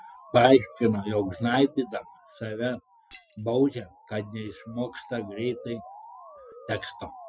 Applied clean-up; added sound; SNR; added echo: classical method spectral subtraction.